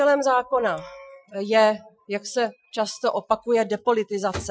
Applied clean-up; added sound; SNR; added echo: classical method Wiener filter.